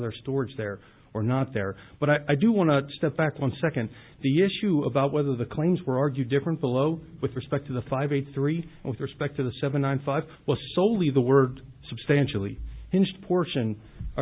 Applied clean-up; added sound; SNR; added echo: none; none; none; none.